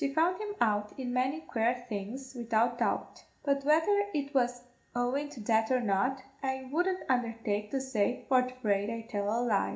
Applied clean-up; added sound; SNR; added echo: none; none; none; reverberation time 0.4 s.